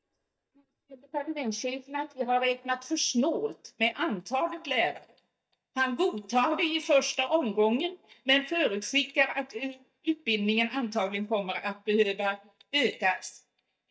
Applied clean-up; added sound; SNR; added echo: neural mask model DeepFilterNet 3.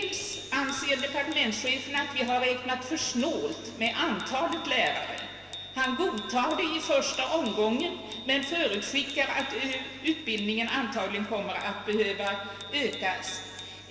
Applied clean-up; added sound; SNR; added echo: none; Bicycle bell; 14 dB; reverberation time 2.4 s.